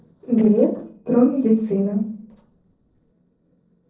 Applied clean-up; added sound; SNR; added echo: neural separator model SepFormer DNS4.